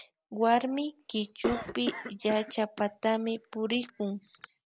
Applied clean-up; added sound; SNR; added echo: none; Cough; 11 dB; none.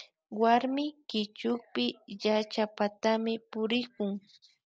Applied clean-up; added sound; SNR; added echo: none; none; none; none.